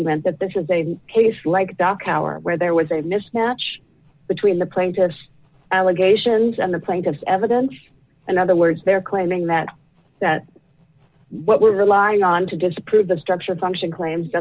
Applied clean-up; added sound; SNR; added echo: none; none; none; none.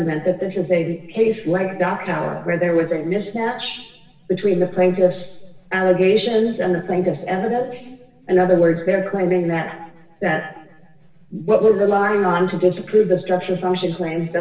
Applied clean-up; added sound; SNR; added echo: none; none; none; reverberation time 0.9 s.